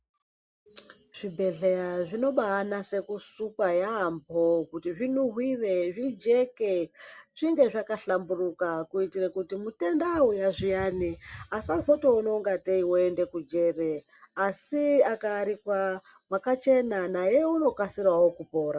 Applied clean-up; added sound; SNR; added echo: none; none; none; none.